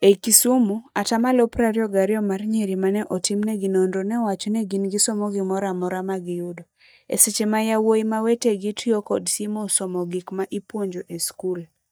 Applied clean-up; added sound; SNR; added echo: neural mask model DeepFilterNet 3.